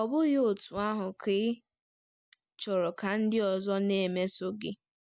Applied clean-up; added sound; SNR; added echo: none; none; none; none.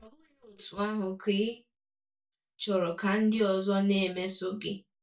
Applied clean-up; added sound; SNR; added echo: neural mask model DeepFilterNet 3.